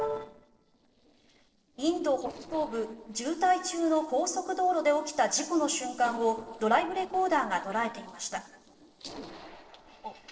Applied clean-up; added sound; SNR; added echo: neural separator model SepFormer DNS4.